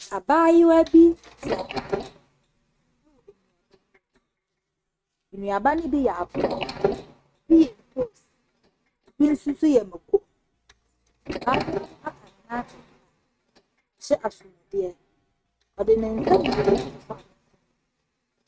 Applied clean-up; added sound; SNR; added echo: neural mask model RNNoise.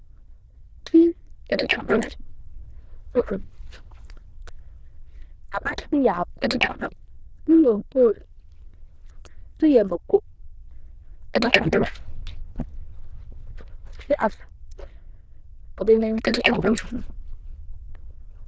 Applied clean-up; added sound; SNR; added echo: neural diffusion model UNIVERSE++.